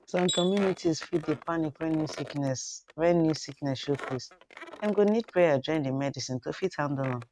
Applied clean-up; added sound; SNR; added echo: neural mask model RNNoise.